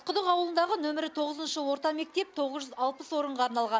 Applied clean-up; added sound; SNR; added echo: none; none; none; none.